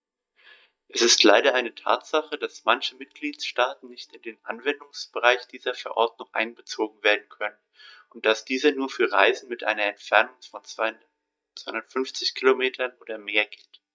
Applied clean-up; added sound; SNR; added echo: neural mask model DeepFilterNet 3.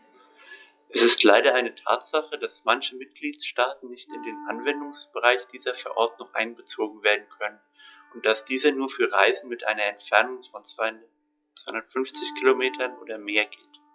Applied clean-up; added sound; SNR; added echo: classical method log-MMSE.